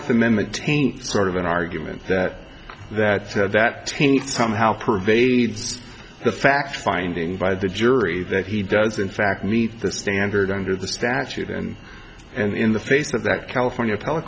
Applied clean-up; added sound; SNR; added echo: none; none; none; none.